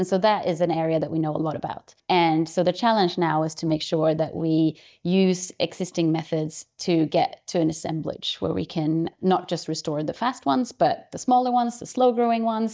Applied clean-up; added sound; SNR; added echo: neural mask model DeepFilterNet 3.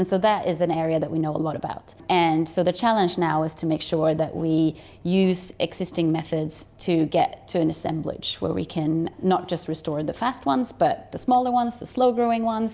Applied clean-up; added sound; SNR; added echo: none; none; none; none.